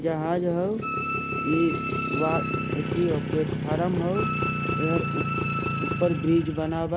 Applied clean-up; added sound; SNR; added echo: none; Motorcycle + Bowed string instrument; 1 dB; none.